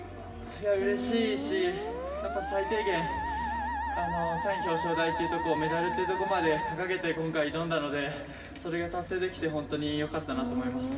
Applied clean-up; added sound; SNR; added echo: none; Musical instrument; 4 dB; reverberation time 2.1 s.